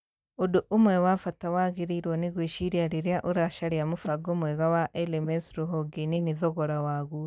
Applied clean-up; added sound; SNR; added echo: neural mask model DeepFilterNet 3.